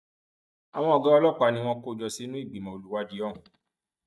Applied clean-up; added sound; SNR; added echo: neural mask model DeepFilterNet 3.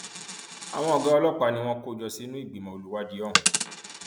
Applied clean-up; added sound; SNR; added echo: none; Coin (dropping); 5 dB; none.